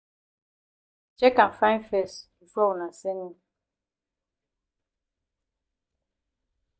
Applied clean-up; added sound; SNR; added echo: neural mask model DeepFilterNet 3.